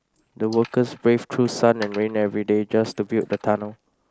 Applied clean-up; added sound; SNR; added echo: neural mask model Resemble Enhance denoiser.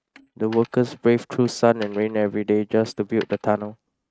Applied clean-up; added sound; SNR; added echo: neural mask model RNNoise.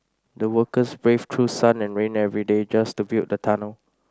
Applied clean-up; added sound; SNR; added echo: none; none; none; none.